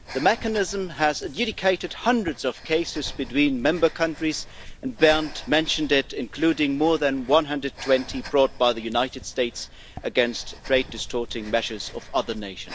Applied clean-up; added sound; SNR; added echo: none; Breathing; 14 dB; none.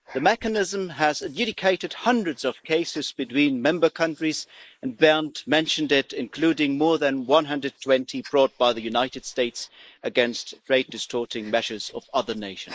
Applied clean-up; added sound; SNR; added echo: neural mask model Resemble Enhance denoiser.